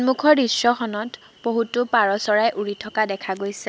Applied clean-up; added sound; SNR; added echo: none; none; none; none.